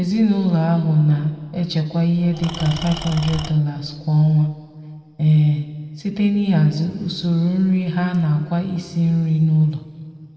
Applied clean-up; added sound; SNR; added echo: none; Engine / Tools; 11 dB; reverberation time 1.7 s.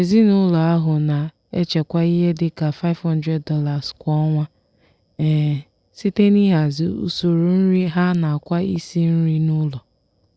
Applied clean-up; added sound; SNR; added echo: none; none; none; none.